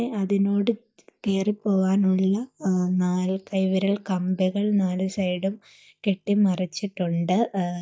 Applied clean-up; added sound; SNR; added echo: neural mask model DeepFilterNet 3.